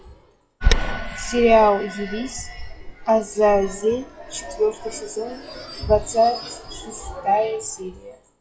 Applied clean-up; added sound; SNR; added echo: classical method WPE with log-MMSE.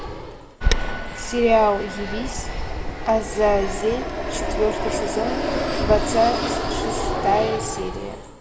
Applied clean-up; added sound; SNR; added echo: none; Fixed-wing aircraft, airplane; 1 dB; reverberation time 1.1 s.